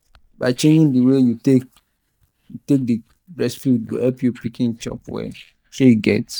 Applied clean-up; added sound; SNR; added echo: neural mask model DeepFilterNet 3.